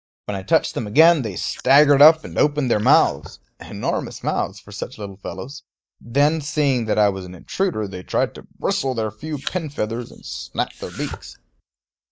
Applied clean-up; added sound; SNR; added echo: neural mask model DeepFilterNet 3.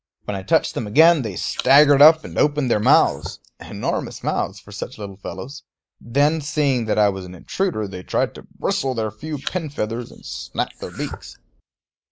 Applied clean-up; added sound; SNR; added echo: neural mask model Resemble Enhance denoiser.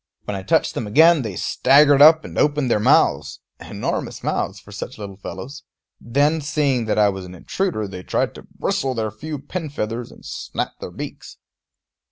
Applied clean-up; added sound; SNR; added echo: none; none; none; none.